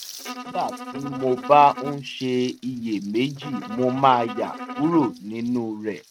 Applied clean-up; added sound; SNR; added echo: neural mask model RNNoise.